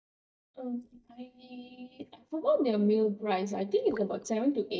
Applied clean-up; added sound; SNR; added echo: neural mask model DeepFilterNet 3.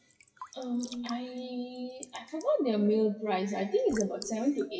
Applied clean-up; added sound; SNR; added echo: classical method WPE with log-MMSE.